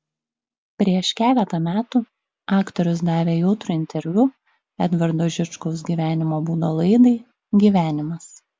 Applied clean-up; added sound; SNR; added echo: none; none; none; none.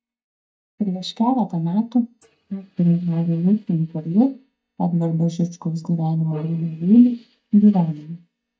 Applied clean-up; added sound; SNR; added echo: neural mask model DeepFilterNet 3.